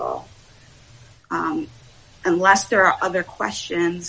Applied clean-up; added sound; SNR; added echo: none; none; none; none.